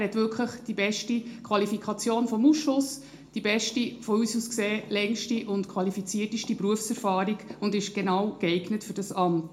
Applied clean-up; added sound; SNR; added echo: none; none; none; reverberation time 0.3 s.